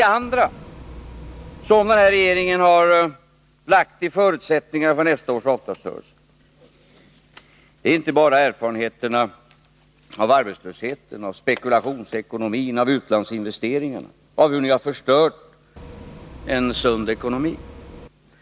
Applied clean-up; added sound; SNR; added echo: none; Bus; 17 dB; none.